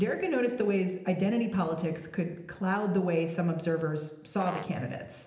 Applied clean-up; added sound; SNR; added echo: none; Brass instrument; 15 dB; reverberation time 0.8 s.